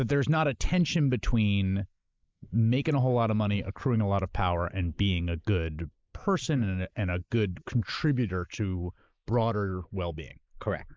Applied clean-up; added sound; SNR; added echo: neural mask model Resemble Enhance denoiser.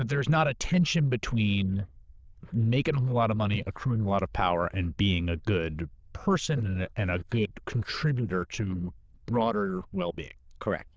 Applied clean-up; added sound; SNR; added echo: neural diffusion model UNIVERSE++.